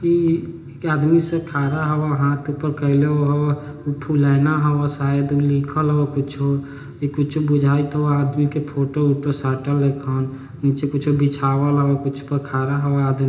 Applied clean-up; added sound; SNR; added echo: none; none; none; reverberation time 0.8 s.